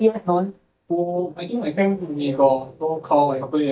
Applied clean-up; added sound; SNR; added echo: neural mask model DeepFilterNet 3.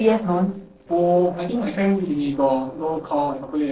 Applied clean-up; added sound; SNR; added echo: neural separator model SepFormer DNS4.